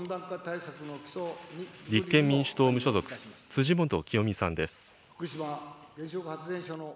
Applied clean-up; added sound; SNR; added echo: none; none; none; none.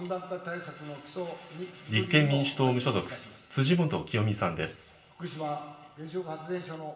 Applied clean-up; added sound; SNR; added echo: none; none; none; reverberation time 0.4 s.